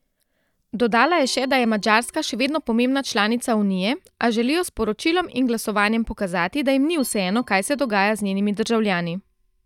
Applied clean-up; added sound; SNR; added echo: neural mask model DeepFilterNet 3.